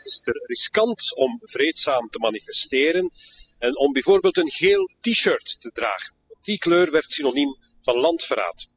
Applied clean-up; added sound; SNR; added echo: classical method spectral subtraction.